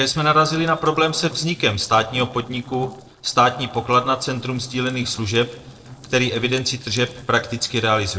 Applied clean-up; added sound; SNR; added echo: neural separator model SepFormer DNS4.